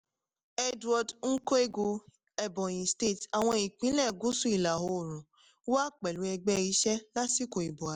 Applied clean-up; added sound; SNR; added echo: none; none; none; none.